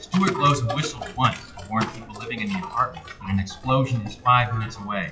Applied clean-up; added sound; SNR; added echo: classical method WPE with log-MMSE.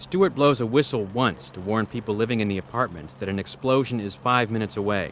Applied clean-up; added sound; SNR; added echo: none; none; none; none.